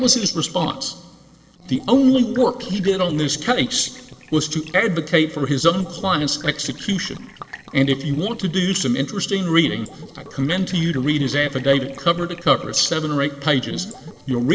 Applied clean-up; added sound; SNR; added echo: neural separator model SepFormer DNS4.